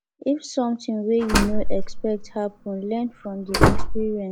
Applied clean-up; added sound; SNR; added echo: none; Slam; -5 dB; none.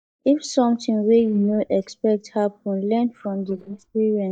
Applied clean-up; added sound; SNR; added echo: neural mask model DeepFilterNet 3.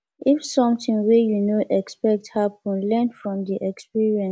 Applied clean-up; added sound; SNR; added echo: none; none; none; none.